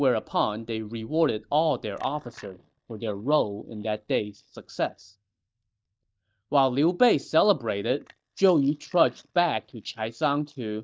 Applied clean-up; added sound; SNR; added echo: neural mask model DeepFilterNet 3.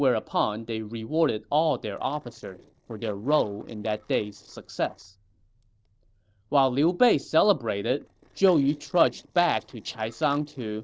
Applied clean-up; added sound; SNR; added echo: neural separator model SepFormer DNS4.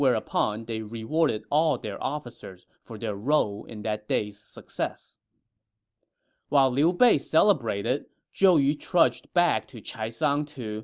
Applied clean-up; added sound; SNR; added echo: none; none; none; none.